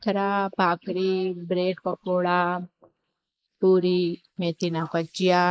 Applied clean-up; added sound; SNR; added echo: neural mask model Resemble Enhance denoiser.